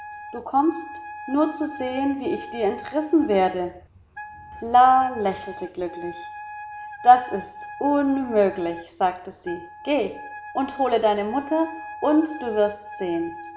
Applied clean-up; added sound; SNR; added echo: none; Wind instrument, woodwind instrument; 15 dB; none.